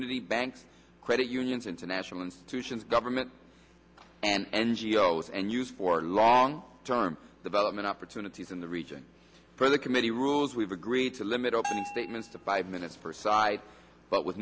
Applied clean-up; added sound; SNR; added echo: none; Bell; 10 dB; none.